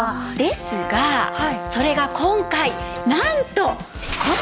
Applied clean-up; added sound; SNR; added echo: none; Brass instrument; 9 dB; none.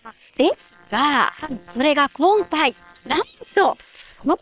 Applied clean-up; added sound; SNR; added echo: neural separator model SepFormer WHAM!.